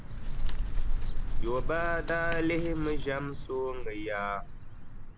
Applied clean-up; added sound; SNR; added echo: none; Bird; -5 dB; none.